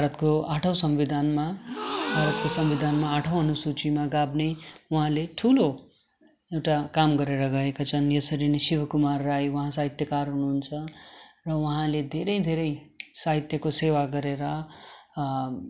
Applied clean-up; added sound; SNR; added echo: none; Gasp; 9 dB; none.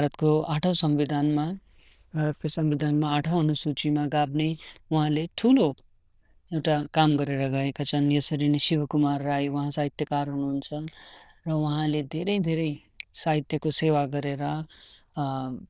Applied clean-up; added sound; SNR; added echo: neural diffusion model UNIVERSE++.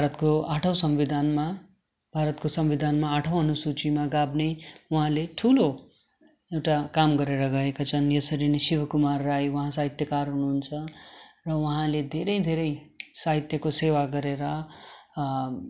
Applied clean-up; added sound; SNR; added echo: none; none; none; none.